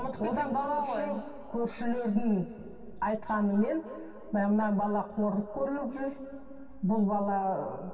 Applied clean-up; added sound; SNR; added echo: none; none; none; reverberation time 2.8 s.